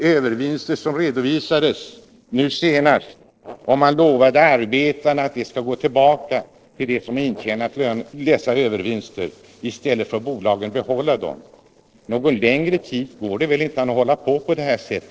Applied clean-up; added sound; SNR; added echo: neural separator model SepFormer DNS4.